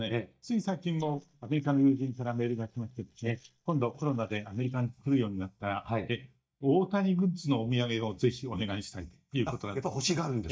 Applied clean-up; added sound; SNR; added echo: neural mask model DeepFilterNet 3.